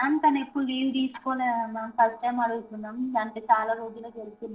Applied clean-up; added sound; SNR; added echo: neural separator model SepFormer DNS4.